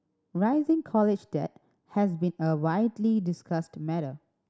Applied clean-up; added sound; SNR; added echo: none; none; none; none.